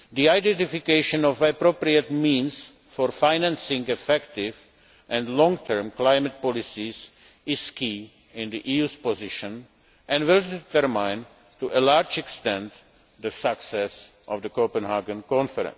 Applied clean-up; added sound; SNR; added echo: none; none; none; none.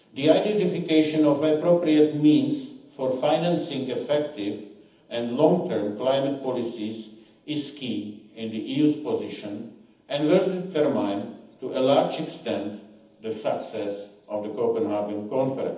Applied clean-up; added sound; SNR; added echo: none; none; none; reverberation time 0.8 s.